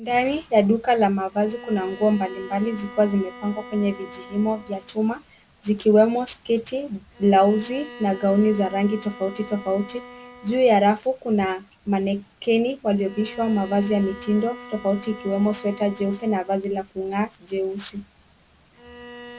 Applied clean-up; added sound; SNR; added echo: none; Bowed string instrument; 20 dB; none.